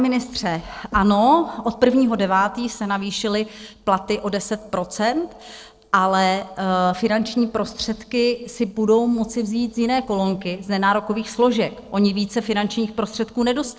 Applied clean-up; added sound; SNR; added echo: neural separator model SepFormer DNS4.